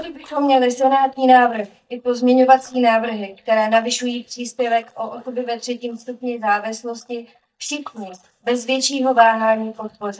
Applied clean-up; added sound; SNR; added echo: neural mask model DeepFilterNet 3.